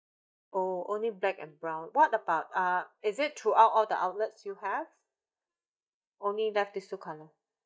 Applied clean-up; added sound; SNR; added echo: neural mask model DeepFilterNet 3.